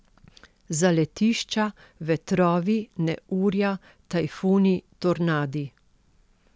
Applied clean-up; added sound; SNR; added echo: none; none; none; none.